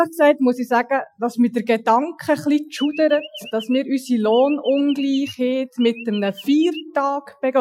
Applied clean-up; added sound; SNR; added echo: classical method Wiener filter.